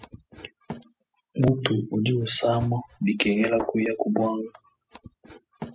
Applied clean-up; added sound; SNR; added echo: classical method spectral subtraction.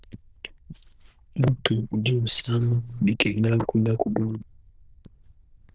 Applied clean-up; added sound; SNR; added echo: neural diffusion model UNIVERSE++.